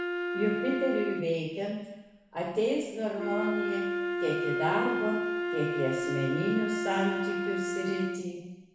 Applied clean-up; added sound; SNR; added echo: none; Wind instrument, woodwind instrument; 1 dB; reverberation time 1.0 s.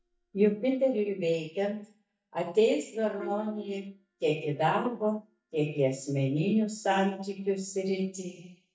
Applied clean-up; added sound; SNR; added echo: neural mask model DeepFilterNet 3.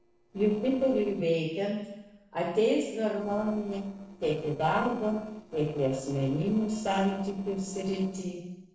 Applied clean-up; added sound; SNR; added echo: neural separator model SepFormer DNS4.